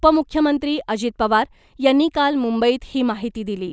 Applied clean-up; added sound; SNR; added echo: none; none; none; none.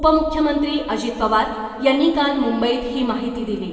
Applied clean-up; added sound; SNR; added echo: none; none; none; reverberation time 2.2 s.